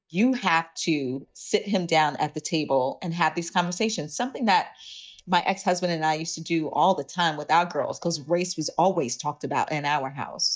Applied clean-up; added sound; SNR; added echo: neural mask model DeepFilterNet 3.